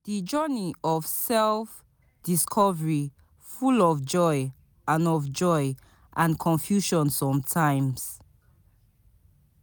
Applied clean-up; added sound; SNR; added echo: none; none; none; none.